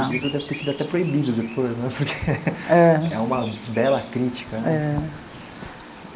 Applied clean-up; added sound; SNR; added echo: none; Bird vocalization, bird call, bird song; 17 dB; none.